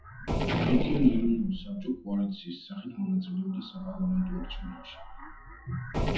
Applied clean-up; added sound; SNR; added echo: classical method WPE with log-MMSE.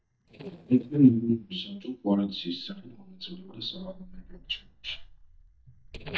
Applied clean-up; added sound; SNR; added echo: neural mask model DeepFilterNet 3.